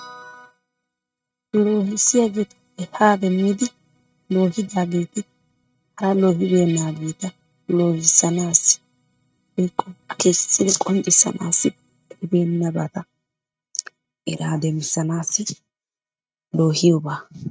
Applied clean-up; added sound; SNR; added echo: neural mask model RNNoise.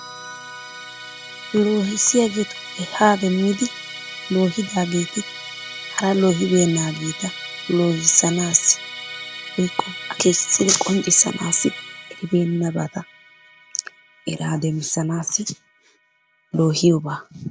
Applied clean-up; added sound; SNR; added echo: none; Musical instrument; 14 dB; none.